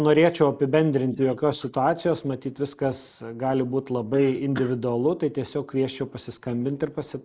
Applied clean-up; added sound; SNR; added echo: neural mask model Resemble Enhance denoiser.